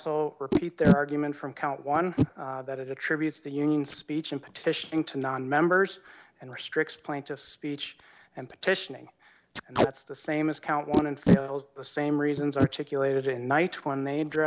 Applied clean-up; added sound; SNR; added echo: none; Packing tape, duct tape; 3 dB; none.